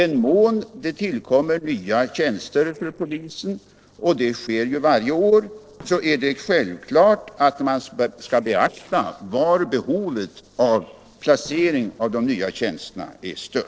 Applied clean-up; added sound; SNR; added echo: neural separator model SepFormer DNS4.